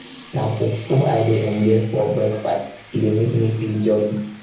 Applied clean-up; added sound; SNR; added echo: none; Sink (filling or washing) / Water tap, faucet; 17 dB; reverberation time 0.7 s.